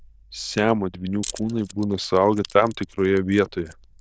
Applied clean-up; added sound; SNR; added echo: neural diffusion model UNIVERSE++.